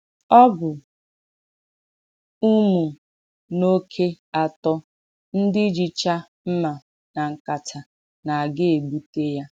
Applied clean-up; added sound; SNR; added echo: none; none; none; none.